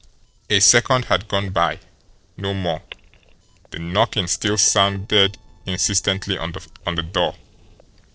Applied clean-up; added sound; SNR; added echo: neural separator model SepFormer DNS4.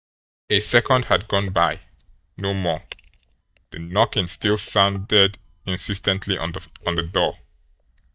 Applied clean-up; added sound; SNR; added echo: neural mask model DeepFilterNet 3.